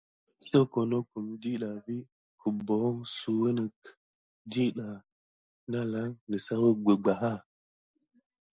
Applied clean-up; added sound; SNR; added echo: none; none; none; none.